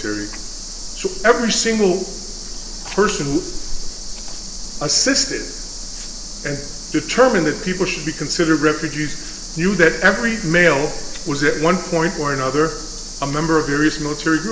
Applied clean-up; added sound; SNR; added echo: none; Cricket; 13 dB; reverberation time 1.3 s.